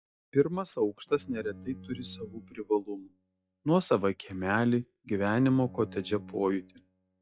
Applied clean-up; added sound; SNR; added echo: classical method log-MMSE.